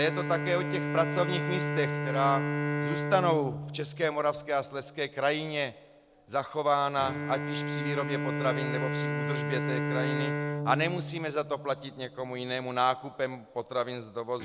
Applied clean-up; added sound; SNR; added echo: none; Bowed string instrument; 3 dB; none.